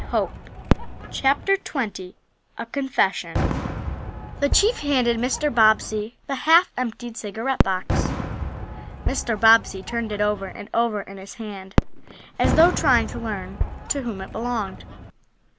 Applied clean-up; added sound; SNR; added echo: none; Fireworks + Fireworks; 4 dB; none.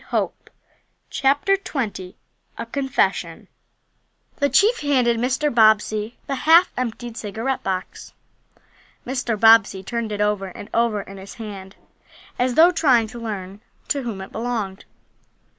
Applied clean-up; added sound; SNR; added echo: none; none; none; none.